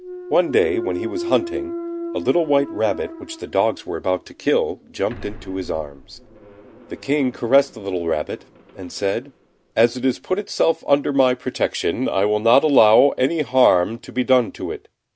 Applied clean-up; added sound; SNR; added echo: none; Thump, thud; 14 dB; none.